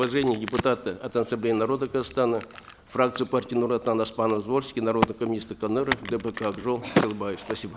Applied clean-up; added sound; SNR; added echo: none; Crack; 8 dB; none.